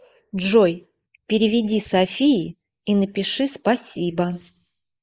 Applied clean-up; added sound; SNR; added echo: neural mask model Resemble Enhance denoiser.